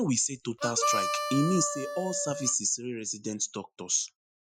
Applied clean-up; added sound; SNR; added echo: classical method Wiener filter.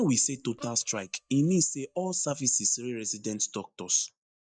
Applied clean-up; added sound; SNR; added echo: neural mask model DeepFilterNet 3.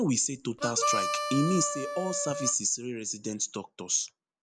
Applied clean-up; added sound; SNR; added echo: none; Harmonica; 2 dB; none.